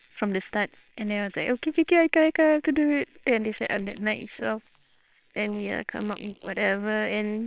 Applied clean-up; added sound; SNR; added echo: neural separator model SepFormer WHAMR!.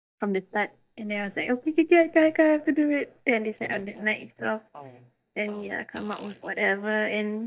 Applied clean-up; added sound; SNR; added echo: neural mask model DeepFilterNet 3.